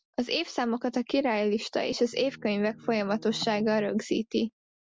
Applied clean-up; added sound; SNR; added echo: none; Bass guitar; 20 dB; none.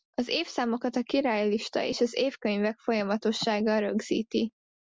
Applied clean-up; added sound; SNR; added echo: none; none; none; none.